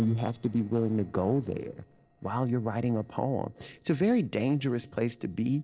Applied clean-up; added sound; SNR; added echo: neural separator model SepFormer DNS4.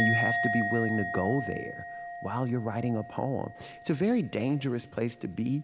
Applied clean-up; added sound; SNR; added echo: none; Musical instrument; 5 dB; none.